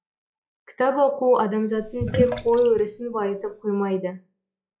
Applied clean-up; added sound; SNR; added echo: classical method log-MMSE.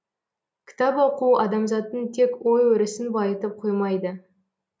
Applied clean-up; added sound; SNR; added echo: none; none; none; none.